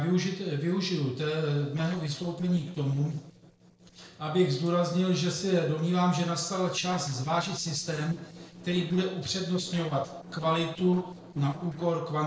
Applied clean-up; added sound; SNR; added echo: neural separator model SepFormer DNS4.